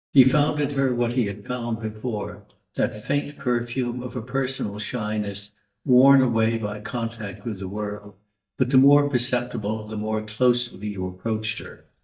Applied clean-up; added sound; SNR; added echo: neural mask model DeepFilterNet 3.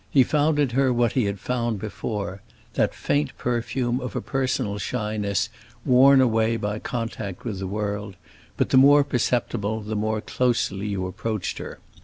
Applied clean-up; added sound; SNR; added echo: none; none; none; none.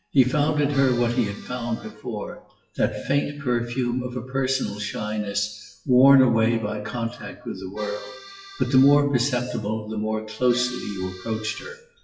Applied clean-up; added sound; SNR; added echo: classical method WPE with log-MMSE.